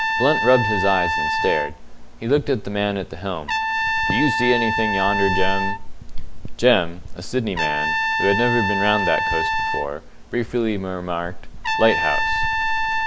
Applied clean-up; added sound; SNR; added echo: none; Trumpet; 2 dB; none.